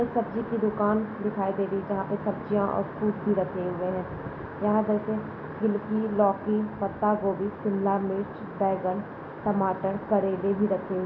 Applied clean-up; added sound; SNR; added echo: none; none; none; none.